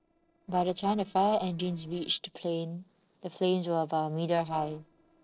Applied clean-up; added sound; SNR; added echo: neural separator model SepFormer DNS4.